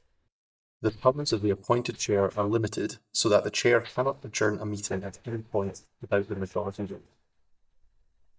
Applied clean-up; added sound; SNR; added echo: neural mask model DeepFilterNet 3.